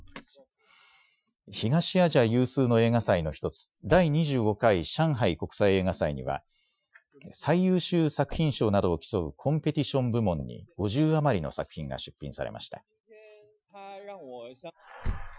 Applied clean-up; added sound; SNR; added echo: classical method Wiener filter.